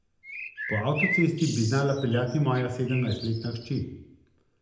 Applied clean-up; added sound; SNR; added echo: none; Bird; 8 dB; reverberation time 0.8 s.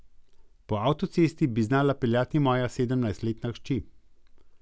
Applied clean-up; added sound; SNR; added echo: none; none; none; none.